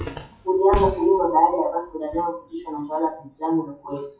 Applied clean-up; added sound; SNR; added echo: classical method WPE with log-MMSE.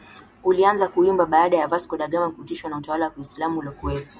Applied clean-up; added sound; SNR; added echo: none; none; none; none.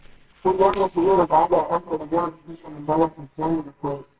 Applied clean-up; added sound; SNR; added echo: neural separator model SepFormer WHAMR!.